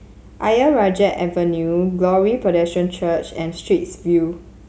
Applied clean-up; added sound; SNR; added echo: none; none; none; none.